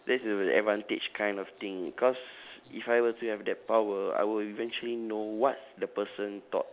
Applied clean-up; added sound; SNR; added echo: none; none; none; none.